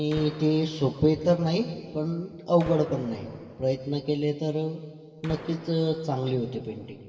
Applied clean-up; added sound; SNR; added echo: none; Gunshot, gunfire; 18 dB; reverberation time 2.8 s.